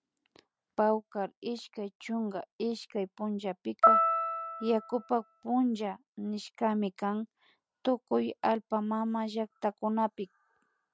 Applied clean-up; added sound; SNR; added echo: none; Piano; -4 dB; none.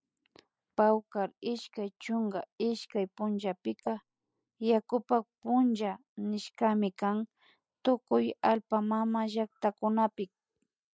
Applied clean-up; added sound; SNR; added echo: neural mask model Resemble Enhance denoiser.